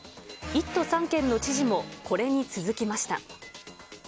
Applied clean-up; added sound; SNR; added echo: none; none; none; none.